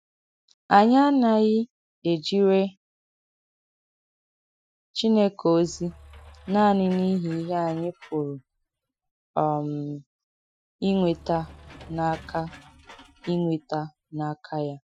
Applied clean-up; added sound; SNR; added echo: classical method Wiener filter.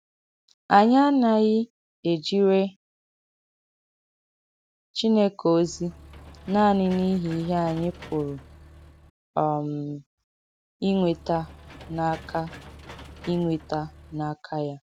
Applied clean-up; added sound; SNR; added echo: none; Engine / Mechanisms; 19 dB; none.